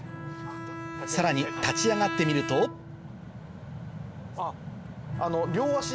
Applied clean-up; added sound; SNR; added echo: none; Bowed string instrument; 8 dB; none.